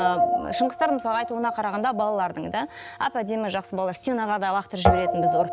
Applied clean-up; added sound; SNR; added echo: none; Guitar; 1 dB; none.